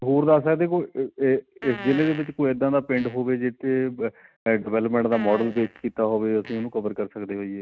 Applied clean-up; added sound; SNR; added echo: neural mask model RNNoise.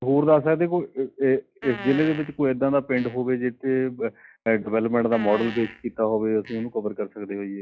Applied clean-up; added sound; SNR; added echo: classical method log-MMSE.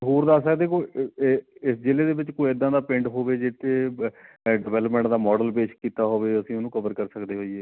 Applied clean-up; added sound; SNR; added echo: none; none; none; none.